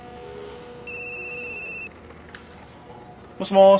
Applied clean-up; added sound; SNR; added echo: none; Domestic sounds, home sounds; 20 dB; none.